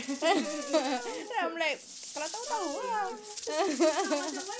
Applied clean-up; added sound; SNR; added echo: none; Wind instrument, woodwind instrument + Rattle / Rattle (instrument); 10 dB; none.